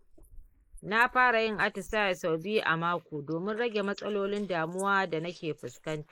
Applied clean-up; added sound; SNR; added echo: neural mask model Resemble Enhance denoiser.